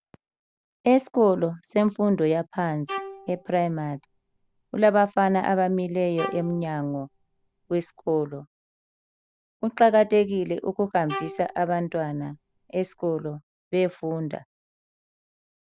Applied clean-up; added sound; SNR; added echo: none; Bowed string instrument; 15 dB; none.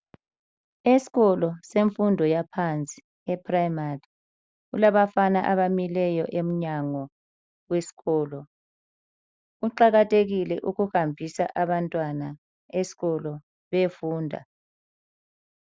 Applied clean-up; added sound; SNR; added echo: none; none; none; none.